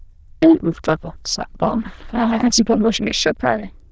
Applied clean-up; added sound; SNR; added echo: neural diffusion model UNIVERSE++.